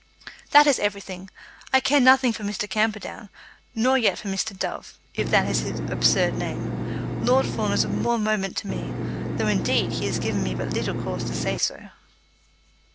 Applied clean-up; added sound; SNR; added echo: none; Engine; 2 dB; none.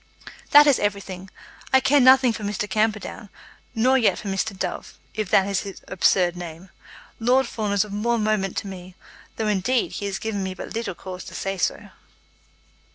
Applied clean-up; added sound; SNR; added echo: none; none; none; none.